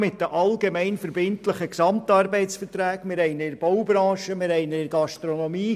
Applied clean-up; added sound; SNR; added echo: none; none; none; none.